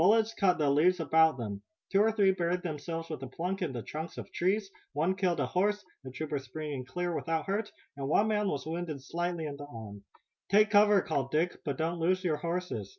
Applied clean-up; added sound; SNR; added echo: none; none; none; none.